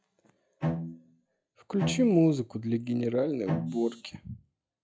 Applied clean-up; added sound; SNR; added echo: classical method log-MMSE.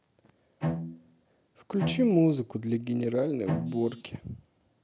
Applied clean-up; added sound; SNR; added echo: none; Bowed string instrument; 6 dB; none.